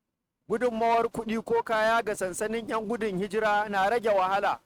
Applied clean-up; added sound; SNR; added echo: neural mask model RNNoise.